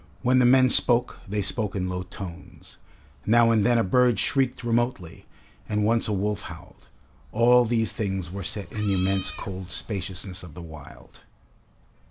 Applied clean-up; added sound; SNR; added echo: none; Meow; 13 dB; none.